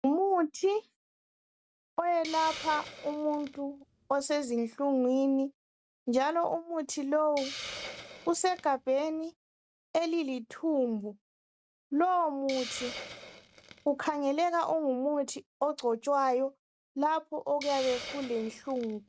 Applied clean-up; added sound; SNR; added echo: none; Hiss; 17 dB; none.